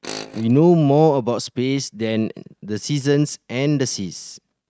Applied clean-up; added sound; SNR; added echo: neural mask model RNNoise.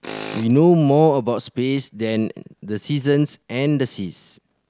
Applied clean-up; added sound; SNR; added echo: none; Tools; 17 dB; none.